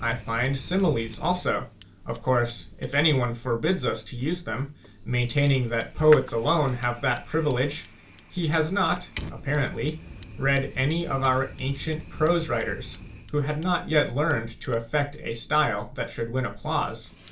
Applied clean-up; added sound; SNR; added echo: none; Fire; 18 dB; reverberation time 0.2 s.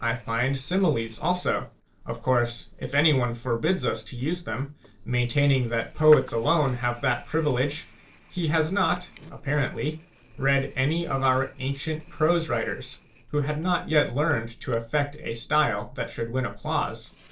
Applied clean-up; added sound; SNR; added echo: neural separator model SepFormer DNS4.